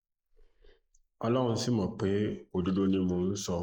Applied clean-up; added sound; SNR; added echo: neural mask model Resemble Enhance denoiser.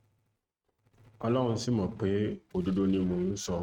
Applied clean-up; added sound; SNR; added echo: neural mask model RNNoise.